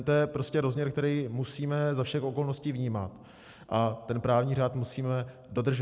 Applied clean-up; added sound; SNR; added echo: none; none; none; none.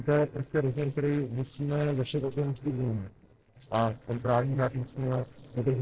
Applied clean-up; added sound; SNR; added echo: neural separator model SepFormer DNS4.